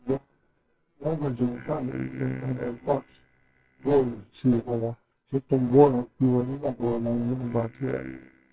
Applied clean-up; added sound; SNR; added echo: neural separator model SepFormer WHAMR!.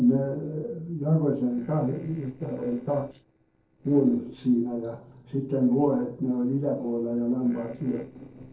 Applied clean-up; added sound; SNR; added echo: neural separator model SepFormer DNS4.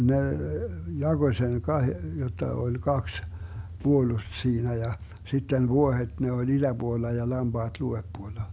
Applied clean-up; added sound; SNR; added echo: none; none; none; none.